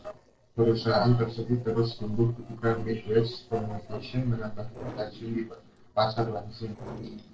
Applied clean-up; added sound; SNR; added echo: neural separator model SepFormer DNS4.